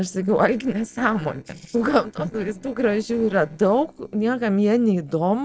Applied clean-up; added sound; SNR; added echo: neural separator model SepFormer DNS4.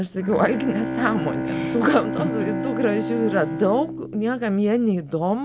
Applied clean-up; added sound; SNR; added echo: none; Bowed string instrument; 6 dB; none.